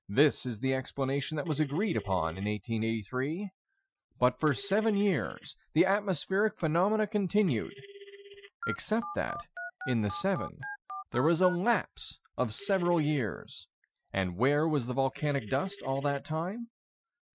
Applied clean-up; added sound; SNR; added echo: classical method Wiener filter.